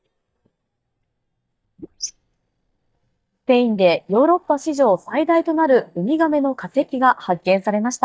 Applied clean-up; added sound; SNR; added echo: neural mask model DeepFilterNet 3.